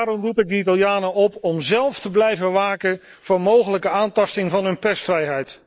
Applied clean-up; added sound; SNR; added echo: neural mask model Resemble Enhance denoiser.